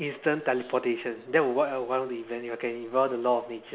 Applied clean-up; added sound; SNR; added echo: none; none; none; none.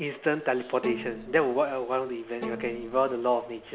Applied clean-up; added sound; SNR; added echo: none; Bowed string instrument; 13 dB; none.